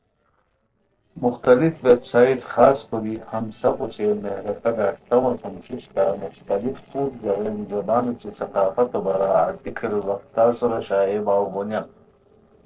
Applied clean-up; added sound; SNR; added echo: neural separator model SepFormer DNS4.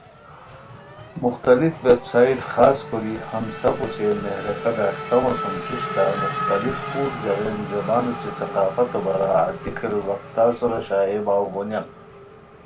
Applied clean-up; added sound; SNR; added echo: none; Race car, auto racing / Accelerating, revving, vroom; 10 dB; reverberation time 0.2 s.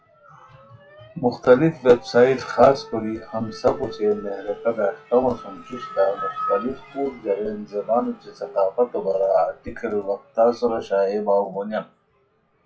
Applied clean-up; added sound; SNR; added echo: classical method WPE with log-MMSE.